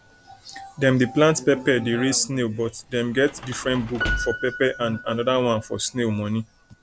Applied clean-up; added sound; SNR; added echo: none; Sliding door / Slam + Piano; 13 dB; none.